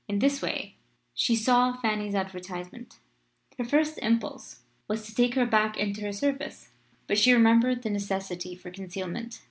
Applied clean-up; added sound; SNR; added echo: none; none; none; none.